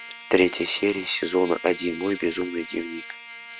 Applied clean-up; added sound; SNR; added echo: none; Trumpet; 14 dB; none.